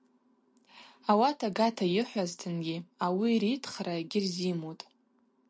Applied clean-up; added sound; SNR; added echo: none; none; none; none.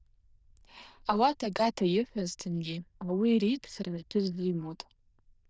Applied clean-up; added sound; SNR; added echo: neural diffusion model UNIVERSE++.